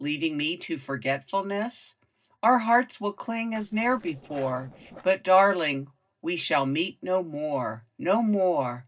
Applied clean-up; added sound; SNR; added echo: neural separator model SepFormer DNS4.